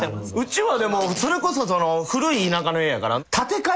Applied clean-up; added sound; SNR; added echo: none; Fart; 18 dB; none.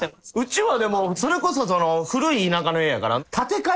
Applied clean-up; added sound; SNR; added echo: neural separator model SepFormer DNS4.